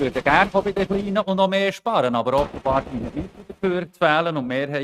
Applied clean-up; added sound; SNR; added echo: neural mask model RNNoise.